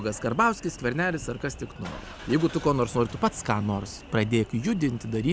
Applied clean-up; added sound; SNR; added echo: none; Engine starting / Car; 16 dB; none.